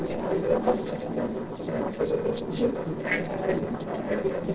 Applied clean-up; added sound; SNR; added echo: neural separator model SepFormer DNS4.